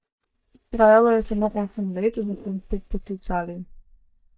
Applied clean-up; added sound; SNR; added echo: neural mask model DeepFilterNet 3.